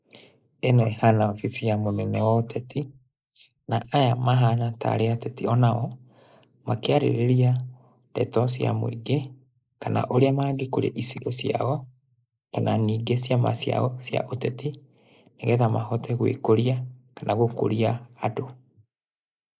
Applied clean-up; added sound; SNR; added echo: neural mask model Resemble Enhance denoiser.